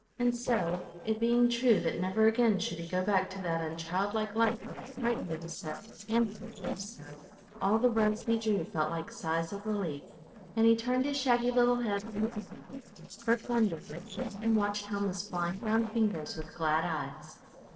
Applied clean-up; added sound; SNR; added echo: neural separator model SepFormer DNS4.